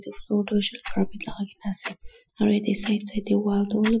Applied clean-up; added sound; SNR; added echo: classical method Wiener filter.